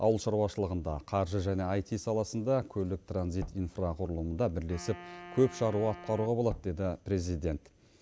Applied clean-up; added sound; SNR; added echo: none; Wind instrument, woodwind instrument + Tap / Bass drum; 16 dB; none.